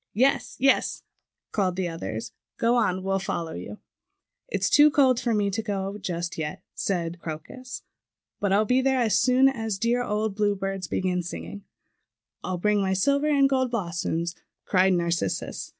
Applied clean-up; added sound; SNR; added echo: none; none; none; none.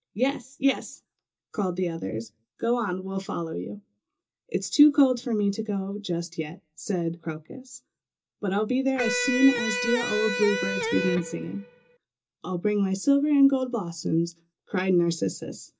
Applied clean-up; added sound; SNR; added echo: none; Electric guitar; 3 dB; reverberation time 0.2 s.